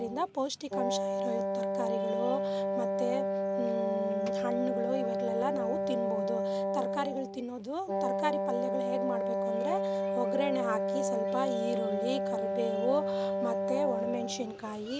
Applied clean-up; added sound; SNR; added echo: none; Wind instrument, woodwind instrument; -4 dB; none.